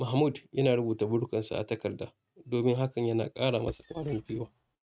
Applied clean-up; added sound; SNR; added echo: neural mask model RNNoise.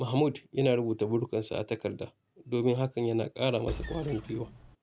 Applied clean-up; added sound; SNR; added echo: none; Engine; 10 dB; none.